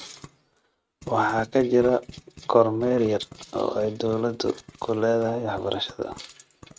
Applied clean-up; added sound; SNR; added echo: neural mask model RNNoise.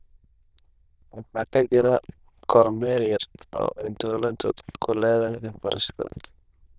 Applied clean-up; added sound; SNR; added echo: neural diffusion model UNIVERSE++.